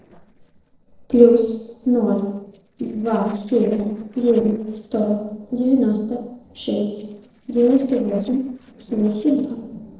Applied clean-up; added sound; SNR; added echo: neural separator model SepFormer DNS4.